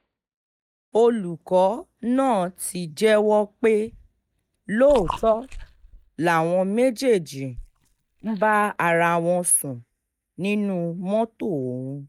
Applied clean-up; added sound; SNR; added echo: neural mask model DeepFilterNet 3.